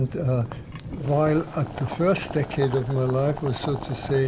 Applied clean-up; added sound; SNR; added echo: none; Boiling; 11 dB; reverberation time 1.6 s.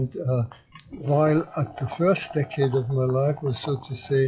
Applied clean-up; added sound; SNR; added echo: classical method WPE with log-MMSE.